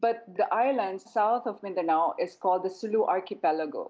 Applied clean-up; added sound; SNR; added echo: none; none; none; none.